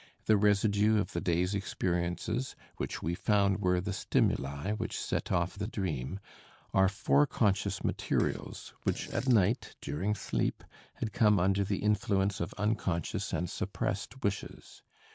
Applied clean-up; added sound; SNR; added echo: none; Fart; 19 dB; none.